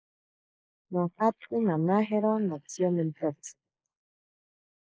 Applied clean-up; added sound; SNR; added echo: neural mask model Resemble Enhance denoiser.